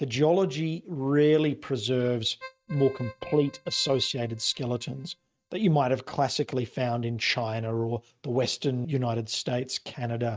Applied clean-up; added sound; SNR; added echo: neural mask model RNNoise.